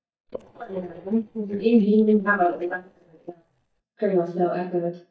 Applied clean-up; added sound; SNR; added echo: neural mask model DeepFilterNet 3.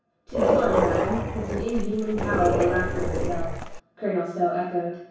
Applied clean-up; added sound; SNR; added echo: none; Dog; -2 dB; reverberation time 0.7 s.